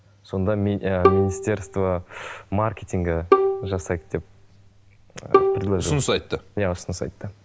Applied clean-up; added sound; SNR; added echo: none; Bowed string instrument; -1 dB; none.